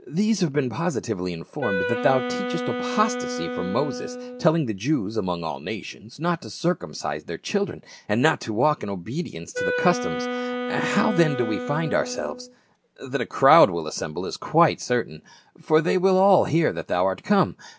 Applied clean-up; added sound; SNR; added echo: none; Wind instrument, woodwind instrument; 5 dB; none.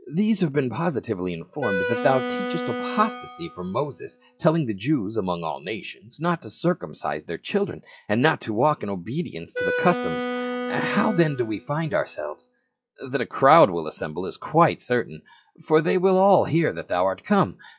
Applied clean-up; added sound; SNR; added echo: classical method log-MMSE.